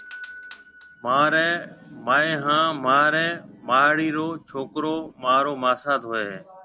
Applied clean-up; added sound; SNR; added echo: none; Doorbell; 12 dB; none.